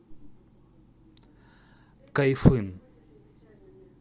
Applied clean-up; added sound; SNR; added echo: none; none; none; none.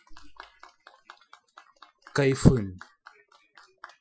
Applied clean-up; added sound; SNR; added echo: classical method Wiener filter.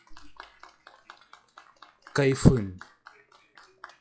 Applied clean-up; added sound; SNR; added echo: classical method log-MMSE.